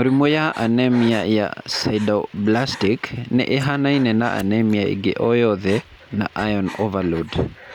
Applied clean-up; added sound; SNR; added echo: none; Breathing; 20 dB; none.